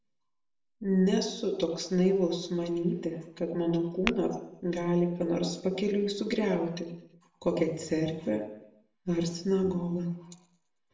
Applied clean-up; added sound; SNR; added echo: none; Tap / Glass; 11 dB; reverberation time 0.7 s.